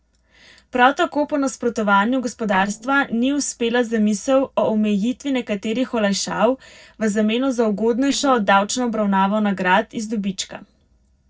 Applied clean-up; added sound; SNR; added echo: neural separator model SepFormer DNS4.